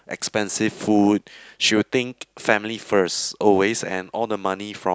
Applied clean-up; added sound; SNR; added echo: none; none; none; none.